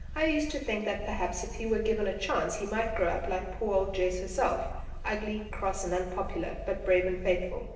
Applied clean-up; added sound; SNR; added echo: none; Purr; 8 dB; reverberation time 1.0 s.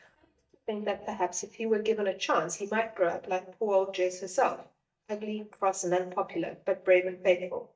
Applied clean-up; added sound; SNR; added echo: neural mask model DeepFilterNet 3.